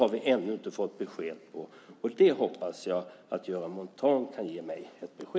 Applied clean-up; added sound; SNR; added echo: none; none; none; none.